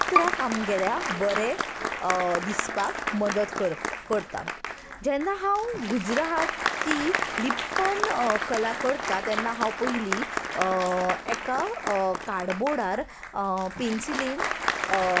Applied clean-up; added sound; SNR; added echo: none; Applause + Bowed string instrument; 2 dB; none.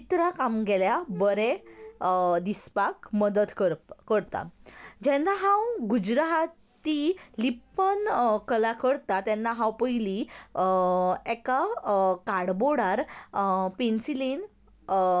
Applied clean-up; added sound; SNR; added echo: none; none; none; none.